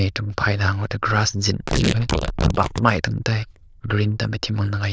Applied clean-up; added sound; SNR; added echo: neural diffusion model UNIVERSE++.